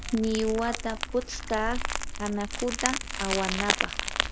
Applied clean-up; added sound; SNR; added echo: none; Crumpling, crinkling; 1 dB; none.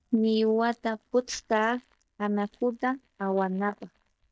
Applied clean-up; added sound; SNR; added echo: neural mask model DeepFilterNet 3.